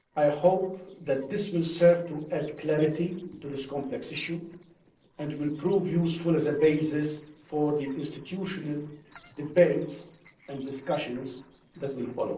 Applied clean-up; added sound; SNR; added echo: neural separator model SepFormer DNS4.